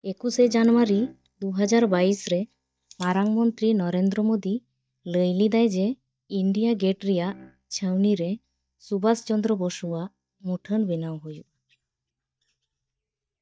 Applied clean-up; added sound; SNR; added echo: neural mask model DeepFilterNet 3.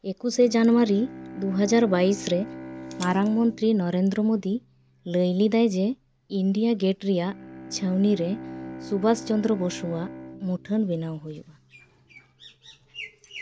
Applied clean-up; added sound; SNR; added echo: none; Bowed string instrument; 16 dB; none.